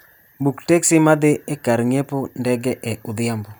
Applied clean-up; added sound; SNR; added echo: none; none; none; none.